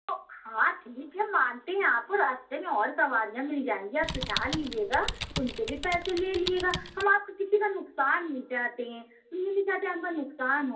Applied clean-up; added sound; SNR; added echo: none; Typing; 7 dB; reverberation time 0.3 s.